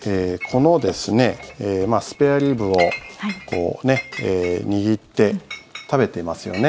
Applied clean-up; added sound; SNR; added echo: none; Chink, clink; 16 dB; none.